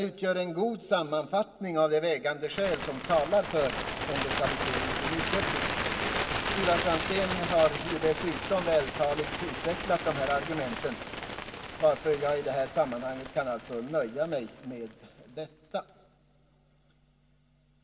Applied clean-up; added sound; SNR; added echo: none; Bird; 5 dB; reverberation time 1.6 s.